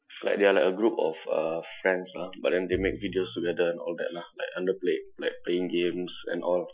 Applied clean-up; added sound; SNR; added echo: classical method Wiener filter.